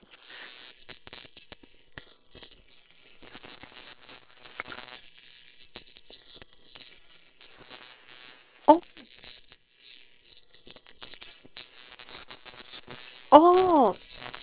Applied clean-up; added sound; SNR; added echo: neural separator model SepFormer WHAM!.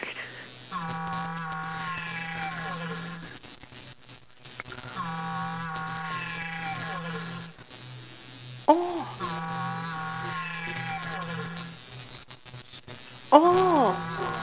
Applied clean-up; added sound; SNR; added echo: none; Musical instrument; 5 dB; none.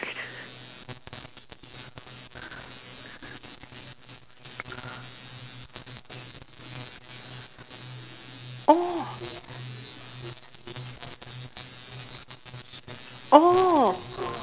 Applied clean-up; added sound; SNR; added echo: none; none; none; none.